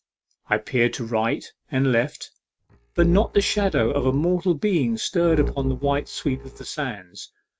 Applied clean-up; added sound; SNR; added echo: neural mask model RNNoise.